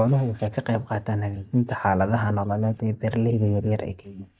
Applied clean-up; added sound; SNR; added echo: neural mask model DeepFilterNet 3.